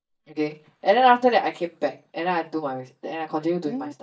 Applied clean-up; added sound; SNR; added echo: neural mask model DeepFilterNet 3.